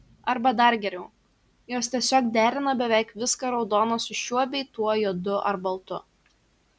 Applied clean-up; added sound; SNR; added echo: none; none; none; none.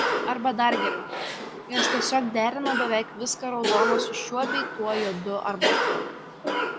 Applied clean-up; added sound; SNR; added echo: none; Cough; 0 dB; none.